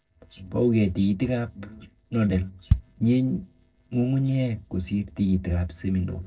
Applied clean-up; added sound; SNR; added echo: neural separator model SepFormer DNS4.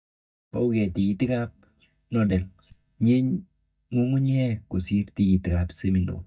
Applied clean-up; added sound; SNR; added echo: neural mask model DeepFilterNet 3.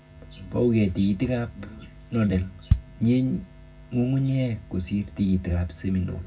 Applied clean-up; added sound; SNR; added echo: none; Bass drum; 6 dB; reverberation time 0.4 s.